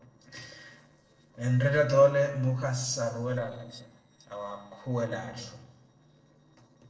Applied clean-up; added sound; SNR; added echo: neural separator model SepFormer DNS4.